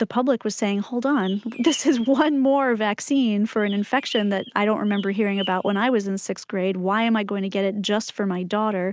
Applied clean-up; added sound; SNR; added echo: none; Bird; 16 dB; none.